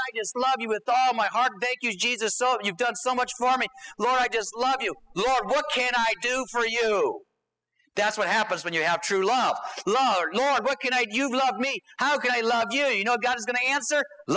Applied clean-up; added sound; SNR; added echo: classical method spectral subtraction.